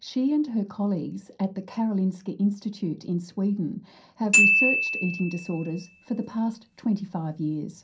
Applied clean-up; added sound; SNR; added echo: none; Glockenspiel; -2 dB; reverberation time 0.3 s.